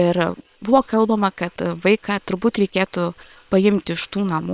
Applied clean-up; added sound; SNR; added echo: neural separator model SepFormer WHAM!.